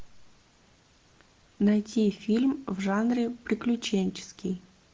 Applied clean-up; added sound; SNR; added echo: none; none; none; none.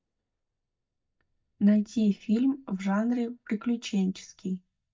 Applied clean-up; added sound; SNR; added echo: neural mask model DeepFilterNet 3.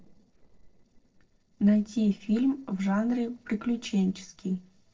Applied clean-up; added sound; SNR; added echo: neural separator model SepFormer DNS4.